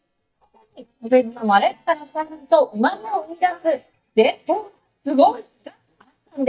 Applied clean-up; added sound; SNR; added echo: neural mask model DeepFilterNet 3.